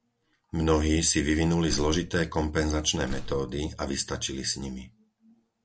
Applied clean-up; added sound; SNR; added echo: none; Slam; 11 dB; none.